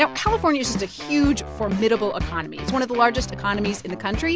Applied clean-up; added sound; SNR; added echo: none; none; none; none.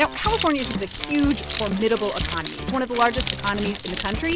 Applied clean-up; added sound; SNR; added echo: none; Keys jangling; 3 dB; none.